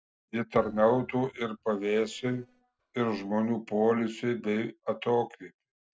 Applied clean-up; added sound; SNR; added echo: neural separator model SepFormer DNS4.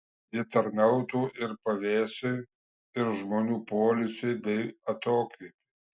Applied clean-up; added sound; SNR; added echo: none; none; none; none.